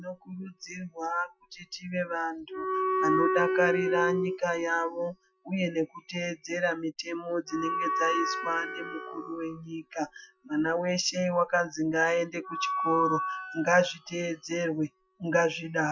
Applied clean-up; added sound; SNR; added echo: classical method Wiener filter.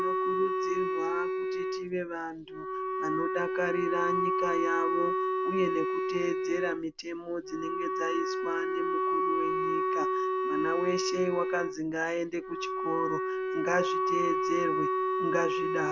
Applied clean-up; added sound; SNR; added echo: none; Wind instrument, woodwind instrument; -3 dB; none.